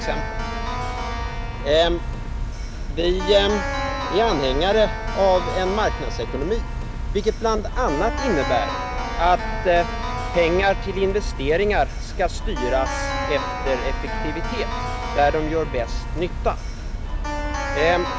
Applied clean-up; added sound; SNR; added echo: none; Keyboard (musical); 2 dB; none.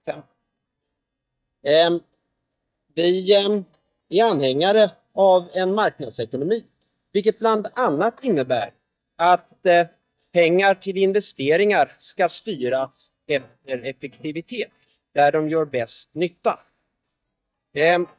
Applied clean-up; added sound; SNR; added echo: neural mask model DeepFilterNet 3.